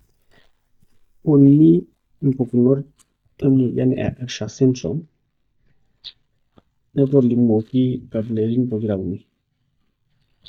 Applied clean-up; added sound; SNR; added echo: neural mask model DeepFilterNet 3.